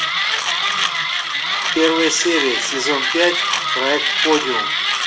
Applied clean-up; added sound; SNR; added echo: none; Mechanisms; -2 dB; reverberation time 0.5 s.